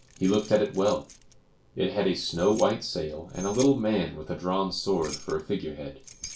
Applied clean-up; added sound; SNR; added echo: none; Keys jangling; 18 dB; reverberation time 0.2 s.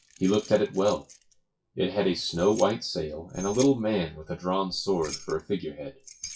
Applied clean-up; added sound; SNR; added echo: classical method WPE with log-MMSE.